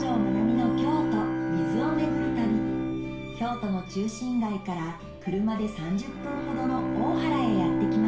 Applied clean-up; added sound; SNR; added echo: none; Bowed string instrument; -1 dB; reverberation time 0.5 s.